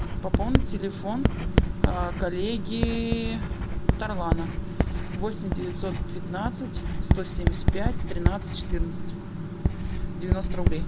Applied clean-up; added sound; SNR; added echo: none; Writing; -5 dB; none.